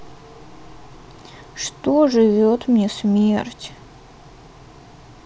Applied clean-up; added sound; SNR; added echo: none; none; none; none.